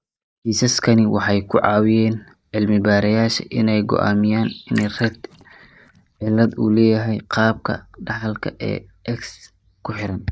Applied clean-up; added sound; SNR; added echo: neural mask model DeepFilterNet 3.